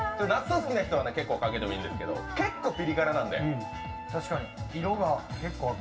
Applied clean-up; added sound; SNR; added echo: none; none; none; reverberation time 0.2 s.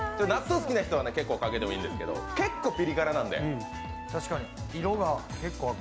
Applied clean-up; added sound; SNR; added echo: none; none; none; none.